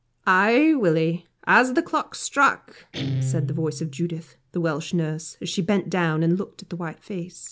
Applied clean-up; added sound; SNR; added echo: none; Guitar; 12 dB; none.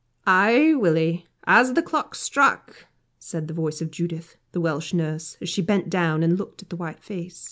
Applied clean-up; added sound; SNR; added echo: none; none; none; none.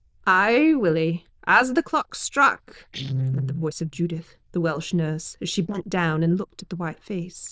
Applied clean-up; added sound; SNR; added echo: neural diffusion model UNIVERSE++.